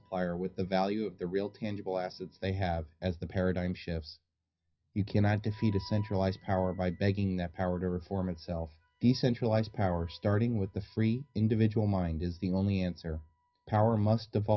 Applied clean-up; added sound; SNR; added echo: classical method WPE with log-MMSE.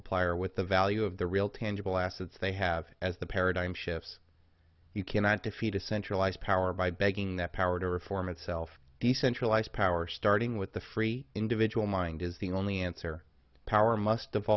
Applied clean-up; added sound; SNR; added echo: none; none; none; none.